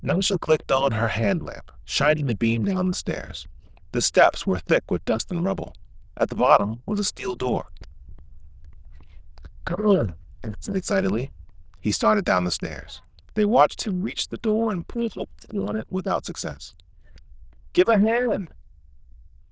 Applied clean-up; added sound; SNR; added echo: neural diffusion model UNIVERSE++.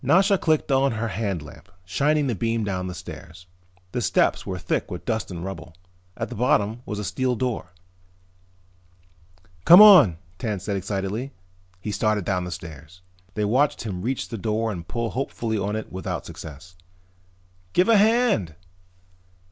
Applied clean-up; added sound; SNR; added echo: none; none; none; none.